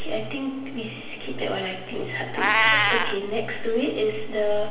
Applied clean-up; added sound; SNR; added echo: none; Meow; 2 dB; reverberation time 0.8 s.